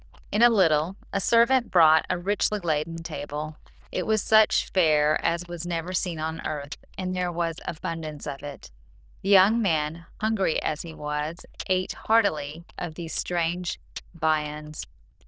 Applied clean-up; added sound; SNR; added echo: neural diffusion model UNIVERSE++.